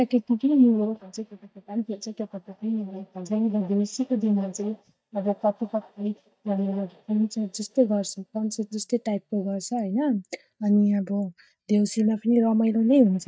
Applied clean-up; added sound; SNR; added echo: neural mask model DeepFilterNet 3.